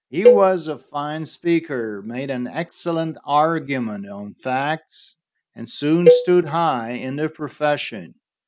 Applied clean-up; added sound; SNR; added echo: none; Cowbell; -2 dB; none.